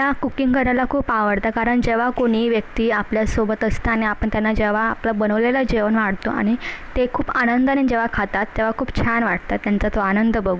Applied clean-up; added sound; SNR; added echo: none; none; none; none.